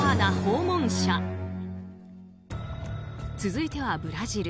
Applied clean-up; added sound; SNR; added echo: none; none; none; none.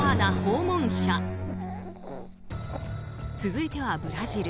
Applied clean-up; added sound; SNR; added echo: none; Dog; 14 dB; none.